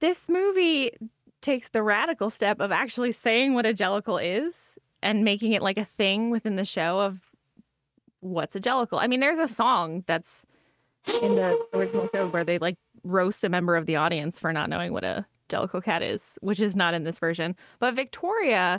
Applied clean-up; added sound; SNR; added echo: neural mask model RNNoise.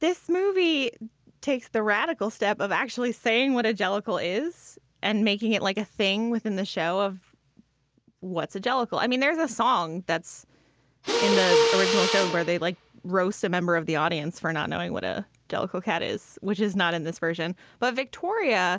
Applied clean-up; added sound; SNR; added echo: none; Mechanisms; -1 dB; none.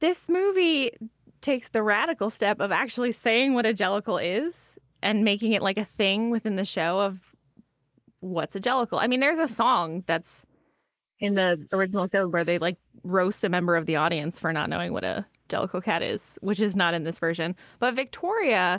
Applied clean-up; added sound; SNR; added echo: neural mask model Resemble Enhance denoiser.